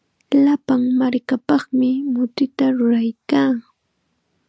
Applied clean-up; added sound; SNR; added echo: none; none; none; none.